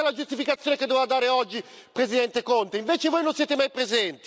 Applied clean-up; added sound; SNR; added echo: none; none; none; none.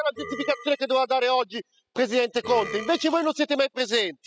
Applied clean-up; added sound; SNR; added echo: classical method spectral subtraction.